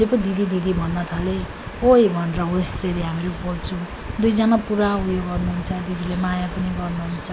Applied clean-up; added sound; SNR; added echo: none; none; none; none.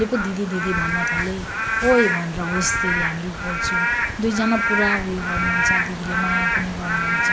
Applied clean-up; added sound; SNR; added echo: none; Rain / Frog; -1 dB; none.